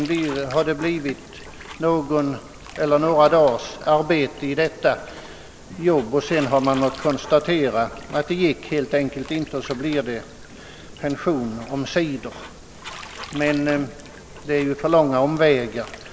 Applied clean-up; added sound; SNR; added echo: none; Writing + Bathtub (filling or washing); 19 dB; none.